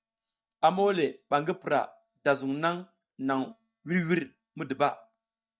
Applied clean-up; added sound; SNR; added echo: neural mask model DeepFilterNet 3.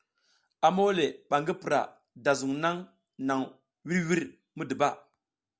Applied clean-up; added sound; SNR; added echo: none; none; none; none.